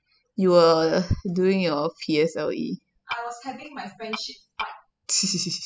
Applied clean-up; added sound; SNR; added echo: classical method spectral subtraction.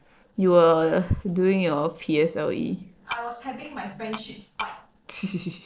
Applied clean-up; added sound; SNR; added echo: neural separator model SepFormer DNS4.